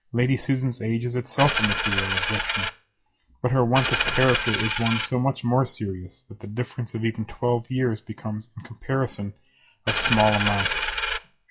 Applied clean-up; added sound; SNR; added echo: classical method WPE with log-MMSE.